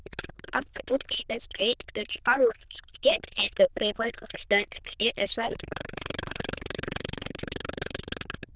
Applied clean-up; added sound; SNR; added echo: neural diffusion model UNIVERSE++.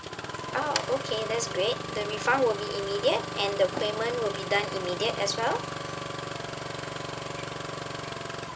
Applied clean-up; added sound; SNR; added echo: none; Engine starting; 5 dB; none.